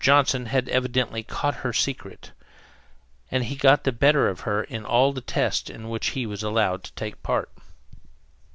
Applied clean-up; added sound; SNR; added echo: none; none; none; none.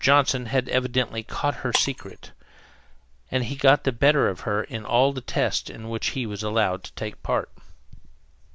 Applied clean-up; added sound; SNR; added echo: none; Shatter; 14 dB; none.